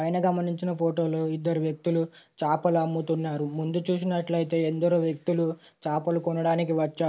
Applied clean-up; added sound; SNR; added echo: none; none; none; none.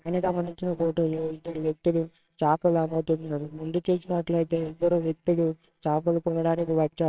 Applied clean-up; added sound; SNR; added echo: neural separator model SepFormer WHAMR!.